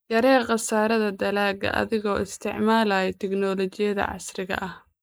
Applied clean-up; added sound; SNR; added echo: neural mask model Resemble Enhance denoiser.